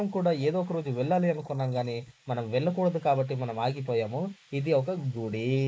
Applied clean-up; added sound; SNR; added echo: neural mask model Resemble Enhance denoiser.